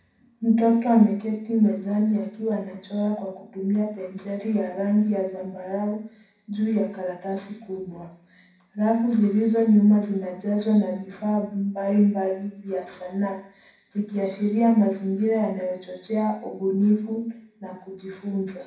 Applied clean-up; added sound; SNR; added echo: none; none; none; reverberation time 0.6 s.